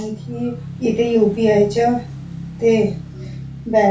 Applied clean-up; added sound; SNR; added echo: none; Motorcycle / Engine; 12 dB; reverberation time 0.3 s.